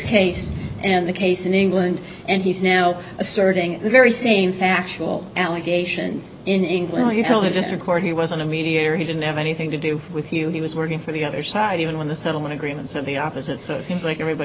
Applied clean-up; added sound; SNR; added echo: none; none; none; none.